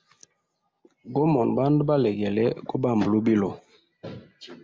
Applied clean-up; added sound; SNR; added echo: none; none; none; none.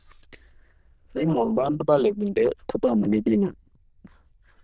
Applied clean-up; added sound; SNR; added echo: neural diffusion model UNIVERSE++.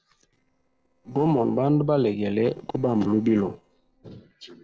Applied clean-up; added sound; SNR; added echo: neural separator model SepFormer DNS4.